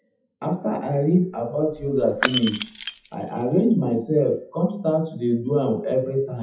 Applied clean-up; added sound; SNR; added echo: classical method WPE with log-MMSE.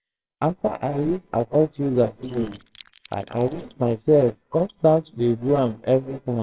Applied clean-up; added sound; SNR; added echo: neural separator model SepFormer WHAMR!.